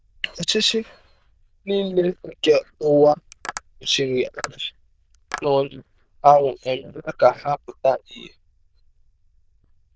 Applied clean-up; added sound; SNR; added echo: neural diffusion model UNIVERSE++.